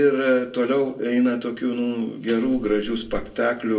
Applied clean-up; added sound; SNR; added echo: none; Wind; 14 dB; reverberation time 0.2 s.